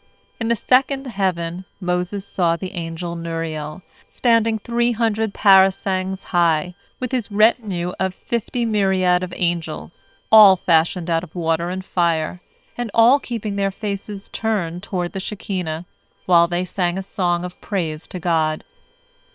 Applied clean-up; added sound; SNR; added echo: neural separator model SepFormer WHAM!.